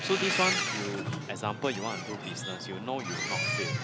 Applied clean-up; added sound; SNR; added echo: none; Boat, Water vehicle; -1 dB; none.